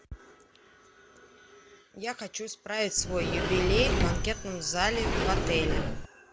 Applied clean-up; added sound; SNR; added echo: none; Sliding door; -3 dB; none.